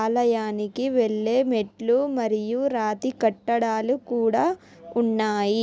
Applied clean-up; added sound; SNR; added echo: none; none; none; none.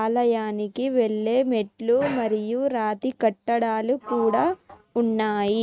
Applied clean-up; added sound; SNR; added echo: neural mask model RNNoise.